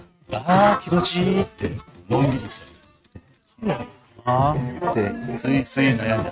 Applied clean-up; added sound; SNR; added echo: neural mask model RNNoise.